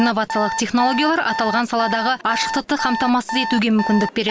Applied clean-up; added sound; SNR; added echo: none; Alarm; 7 dB; none.